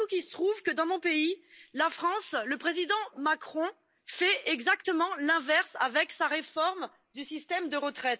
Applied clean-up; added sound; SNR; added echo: neural mask model Resemble Enhance denoiser.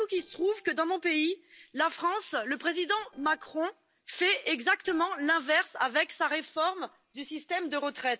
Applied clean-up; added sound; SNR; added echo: neural separator model SepFormer DNS4.